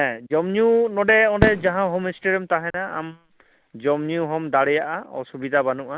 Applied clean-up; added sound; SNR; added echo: none; Fireworks; 8 dB; none.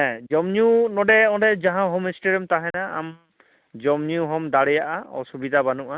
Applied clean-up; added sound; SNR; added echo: none; none; none; none.